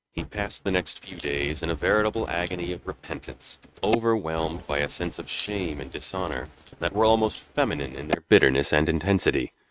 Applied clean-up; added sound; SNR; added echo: neural mask model RNNoise.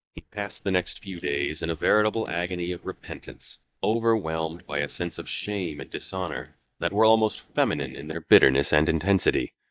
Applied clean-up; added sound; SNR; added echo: neural mask model DeepFilterNet 3.